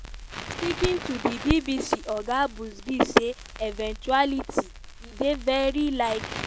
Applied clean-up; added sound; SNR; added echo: none; Crackle; 9 dB; none.